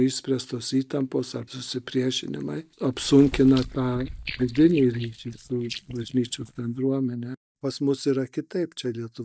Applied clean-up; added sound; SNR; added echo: neural mask model DeepFilterNet 3.